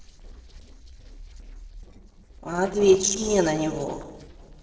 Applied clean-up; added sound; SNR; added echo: neural separator model SepFormer DNS4.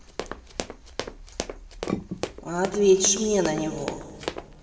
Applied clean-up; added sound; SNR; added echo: none; Run; 8 dB; reverberation time 2.4 s.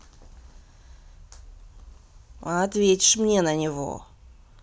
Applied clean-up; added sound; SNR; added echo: none; none; none; none.